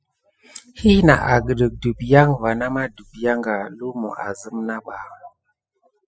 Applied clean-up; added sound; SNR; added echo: classical method spectral subtraction.